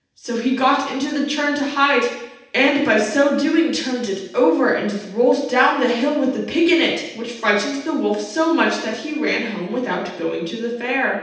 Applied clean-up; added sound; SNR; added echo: none; none; none; reverberation time 0.8 s.